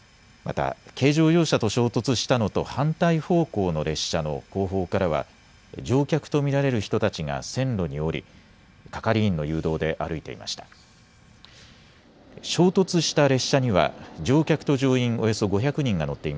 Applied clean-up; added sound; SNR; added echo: none; none; none; none.